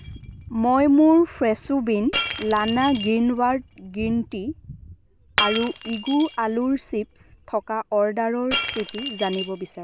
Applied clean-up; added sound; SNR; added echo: none; Shatter; 11 dB; none.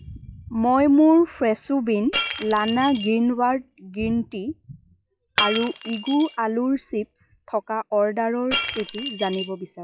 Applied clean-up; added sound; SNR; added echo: classical method log-MMSE.